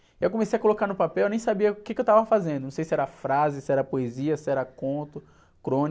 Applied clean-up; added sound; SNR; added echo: none; none; none; none.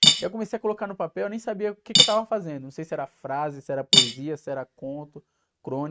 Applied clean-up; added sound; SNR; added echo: neural mask model RNNoise.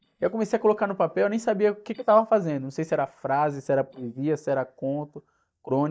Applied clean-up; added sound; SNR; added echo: neural mask model DeepFilterNet 3.